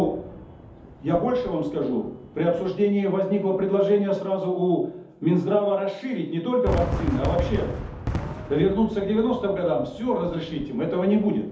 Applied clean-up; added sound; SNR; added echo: none; Fireworks; 10 dB; reverberation time 0.6 s.